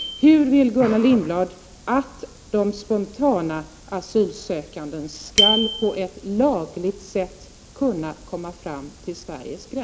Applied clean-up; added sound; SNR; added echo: none; Bicycle bell; 9 dB; none.